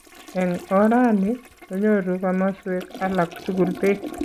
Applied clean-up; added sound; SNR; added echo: none; Toilet flush; 16 dB; none.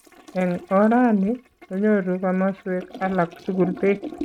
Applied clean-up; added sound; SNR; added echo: neural mask model RNNoise.